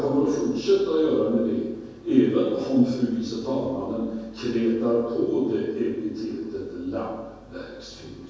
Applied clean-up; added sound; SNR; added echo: none; none; none; reverberation time 1.3 s.